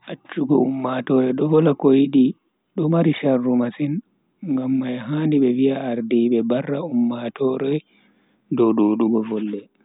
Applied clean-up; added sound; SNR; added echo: none; none; none; none.